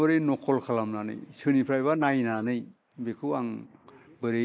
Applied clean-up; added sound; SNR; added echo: neural mask model Resemble Enhance denoiser.